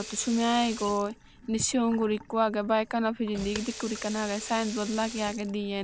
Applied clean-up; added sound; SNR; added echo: none; Sink (filling or washing) / Water tap, faucet; 14 dB; none.